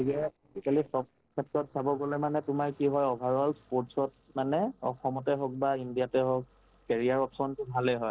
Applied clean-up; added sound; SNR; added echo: neural separator model SepFormer DNS4.